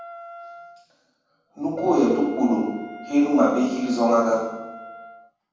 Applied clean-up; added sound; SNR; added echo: none; Wind instrument, woodwind instrument; 17 dB; reverberation time 1.2 s.